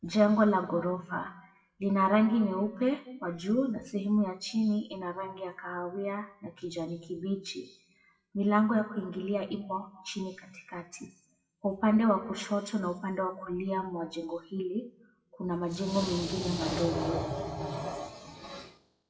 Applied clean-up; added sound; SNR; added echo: classical method WPE with log-MMSE.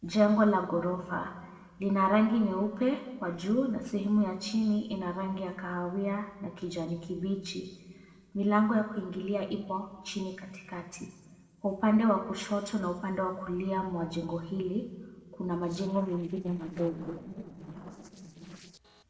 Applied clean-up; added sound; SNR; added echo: neural separator model SepFormer DNS4.